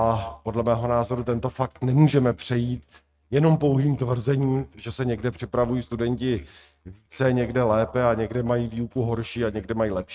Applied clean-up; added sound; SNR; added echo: neural mask model RNNoise.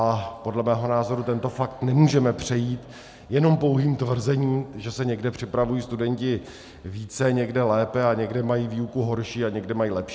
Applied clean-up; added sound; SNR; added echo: none; none; none; none.